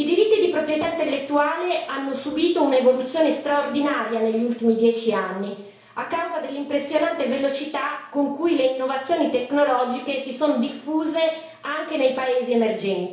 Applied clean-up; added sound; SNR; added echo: none; none; none; reverberation time 0.6 s.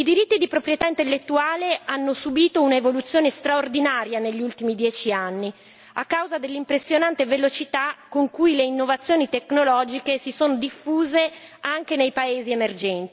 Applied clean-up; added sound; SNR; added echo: none; none; none; none.